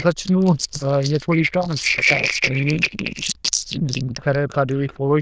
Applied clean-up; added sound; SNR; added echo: neural diffusion model UNIVERSE++.